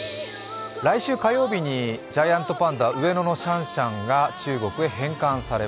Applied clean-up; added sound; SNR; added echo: none; Gong; 19 dB; none.